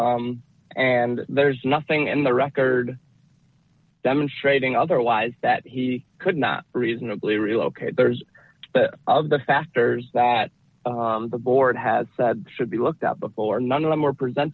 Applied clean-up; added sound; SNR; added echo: none; none; none; none.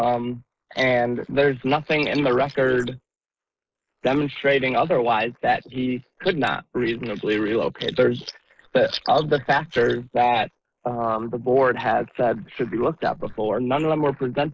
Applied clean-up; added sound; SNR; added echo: neural mask model Resemble Enhance denoiser.